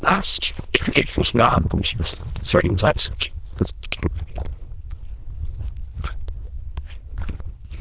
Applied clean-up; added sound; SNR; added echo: neural diffusion model UNIVERSE++.